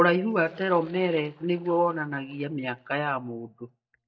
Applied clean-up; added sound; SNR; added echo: neural mask model DeepFilterNet 3.